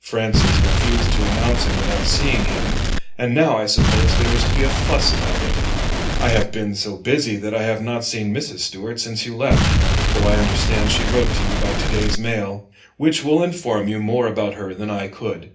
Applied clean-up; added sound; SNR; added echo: none; Explosion; -5 dB; reverberation time 0.3 s.